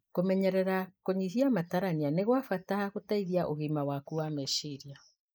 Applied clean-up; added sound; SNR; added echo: neural mask model Resemble Enhance denoiser.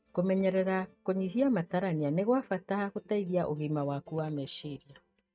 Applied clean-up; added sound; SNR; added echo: neural mask model RNNoise.